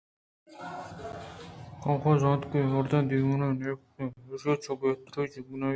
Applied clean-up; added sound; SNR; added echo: none; none; none; none.